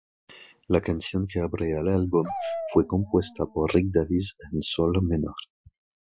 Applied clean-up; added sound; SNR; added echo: classical method Wiener filter.